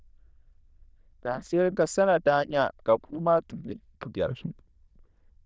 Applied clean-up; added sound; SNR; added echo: neural diffusion model UNIVERSE++.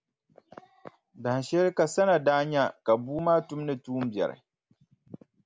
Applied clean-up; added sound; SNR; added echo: none; none; none; none.